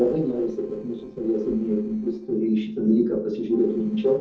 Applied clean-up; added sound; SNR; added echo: neural separator model SepFormer DNS4.